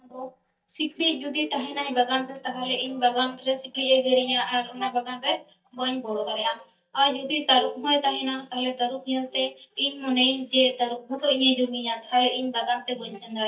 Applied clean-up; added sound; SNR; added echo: neural mask model DeepFilterNet 3.